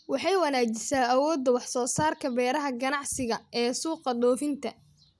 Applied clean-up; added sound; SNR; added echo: none; none; none; none.